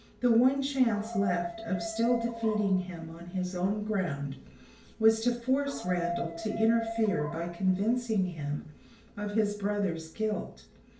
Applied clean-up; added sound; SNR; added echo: none; Dog; 10 dB; reverberation time 0.4 s.